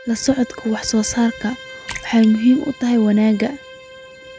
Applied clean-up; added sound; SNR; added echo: none; Bowed string instrument + Splash, splatter; 18 dB; none.